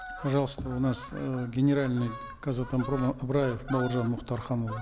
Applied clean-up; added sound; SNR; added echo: none; Fowl; 13 dB; none.